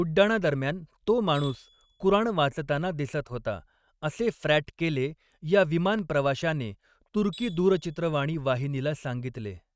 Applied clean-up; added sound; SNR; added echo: neural mask model RNNoise.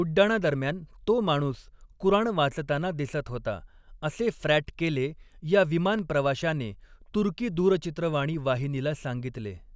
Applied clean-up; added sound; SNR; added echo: none; none; none; none.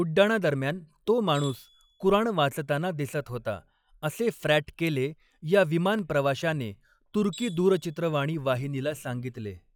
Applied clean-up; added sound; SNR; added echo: classical method log-MMSE.